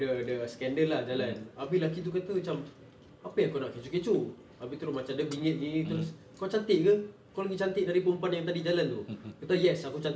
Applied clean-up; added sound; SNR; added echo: none; none; none; none.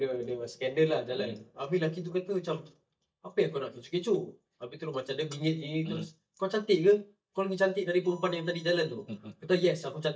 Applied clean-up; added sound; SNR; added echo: neural mask model DeepFilterNet 3.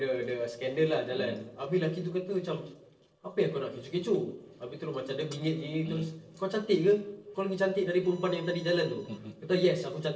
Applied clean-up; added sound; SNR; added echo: neural separator model SepFormer DNS4.